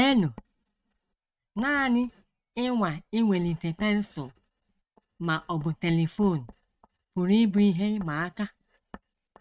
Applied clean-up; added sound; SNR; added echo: neural mask model RNNoise.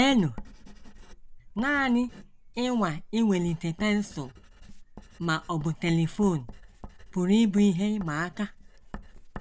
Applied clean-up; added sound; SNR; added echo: none; Writing; 16 dB; none.